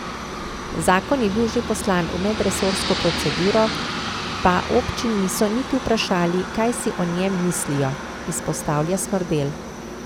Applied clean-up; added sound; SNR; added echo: none; Aircraft; 6 dB; none.